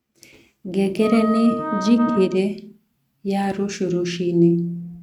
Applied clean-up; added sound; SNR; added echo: neural mask model RNNoise.